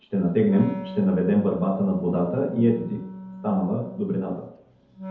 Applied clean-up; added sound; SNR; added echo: none; Wind instrument, woodwind instrument; 14 dB; reverberation time 2.1 s.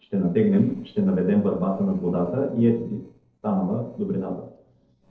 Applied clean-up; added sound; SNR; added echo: neural separator model SepFormer DNS4.